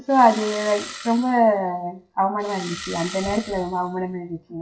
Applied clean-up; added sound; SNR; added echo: classical method WPE with log-MMSE.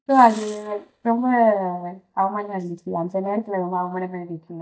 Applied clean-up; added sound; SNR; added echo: neural mask model DeepFilterNet 3.